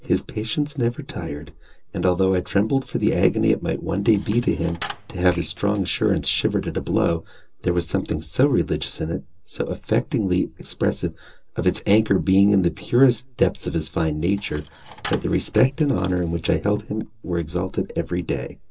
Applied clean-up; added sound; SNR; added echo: none; Coin (dropping); 17 dB; reverberation time 0.2 s.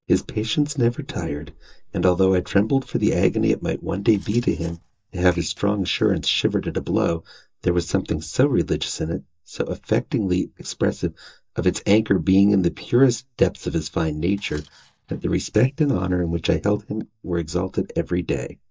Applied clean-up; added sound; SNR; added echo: neural mask model DeepFilterNet 3.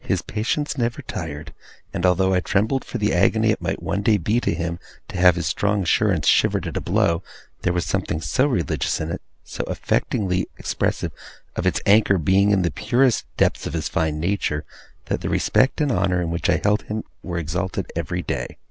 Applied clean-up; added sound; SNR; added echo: none; none; none; none.